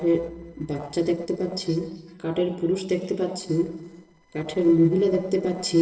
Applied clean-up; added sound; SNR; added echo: neural separator model SepFormer DNS4.